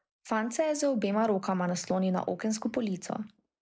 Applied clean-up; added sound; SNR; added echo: neural mask model Resemble Enhance denoiser.